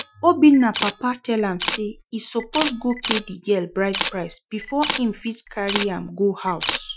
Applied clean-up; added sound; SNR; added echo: classical method Wiener filter.